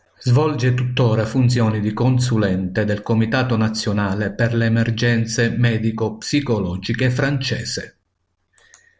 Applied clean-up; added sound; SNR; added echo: none; none; none; none.